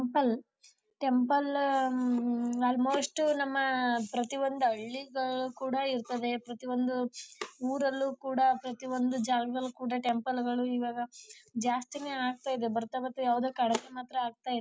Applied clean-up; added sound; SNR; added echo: none; none; none; none.